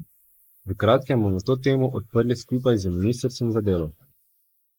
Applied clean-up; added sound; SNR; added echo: neural mask model Resemble Enhance denoiser.